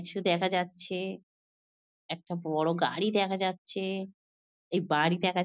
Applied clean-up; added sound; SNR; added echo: none; none; none; none.